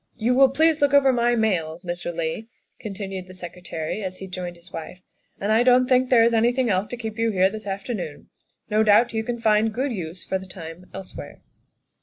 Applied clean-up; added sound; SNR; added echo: neural mask model Resemble Enhance denoiser.